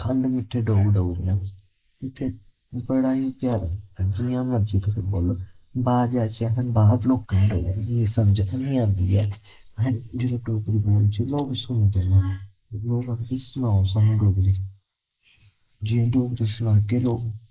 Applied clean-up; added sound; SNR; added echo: neural mask model Resemble Enhance denoiser.